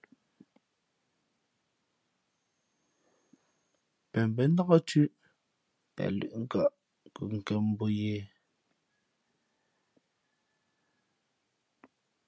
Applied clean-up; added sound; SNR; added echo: none; none; none; none.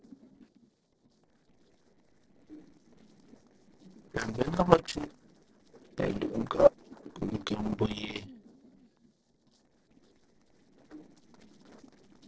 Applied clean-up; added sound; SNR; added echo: neural separator model SepFormer DNS4.